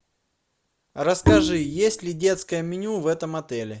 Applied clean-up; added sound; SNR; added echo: none; Bowed string instrument; -2 dB; none.